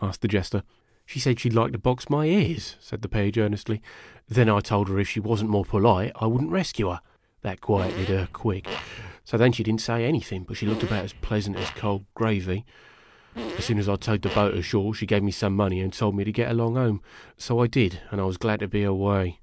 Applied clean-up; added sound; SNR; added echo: none; Fart; 12 dB; none.